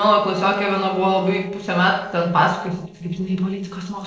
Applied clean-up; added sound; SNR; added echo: neural separator model SepFormer DNS4.